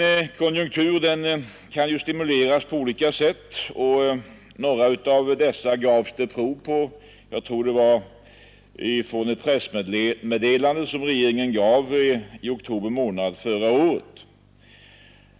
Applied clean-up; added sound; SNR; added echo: none; none; none; none.